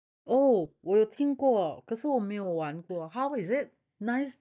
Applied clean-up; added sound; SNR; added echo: neural mask model DeepFilterNet 3.